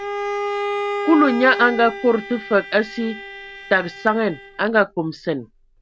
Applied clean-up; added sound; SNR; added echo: none; Bowed string instrument; 8 dB; none.